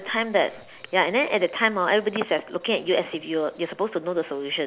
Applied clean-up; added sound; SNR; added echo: none; none; none; none.